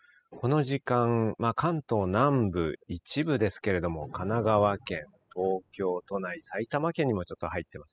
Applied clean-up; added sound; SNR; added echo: classical method spectral subtraction.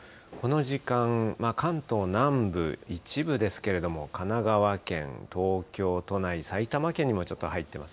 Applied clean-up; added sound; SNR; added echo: none; none; none; none.